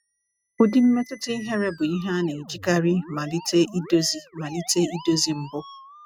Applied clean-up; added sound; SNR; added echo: neural mask model RNNoise.